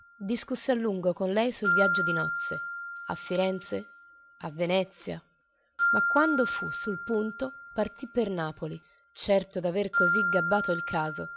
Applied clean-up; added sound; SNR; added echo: none; Glockenspiel; 1 dB; none.